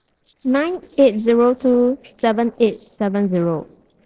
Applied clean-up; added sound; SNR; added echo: neural separator model SepFormer DNS4.